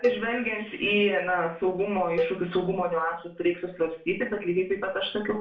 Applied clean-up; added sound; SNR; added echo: neural separator model SepFormer DNS4.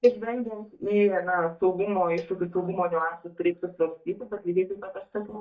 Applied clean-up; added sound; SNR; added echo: neural mask model DeepFilterNet 3.